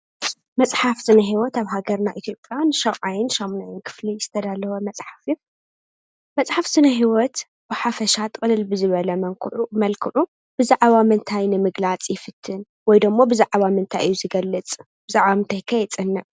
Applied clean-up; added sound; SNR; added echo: none; none; none; none.